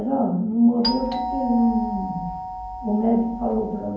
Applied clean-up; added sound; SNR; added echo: none; Doorbell; 8 dB; reverberation time 0.9 s.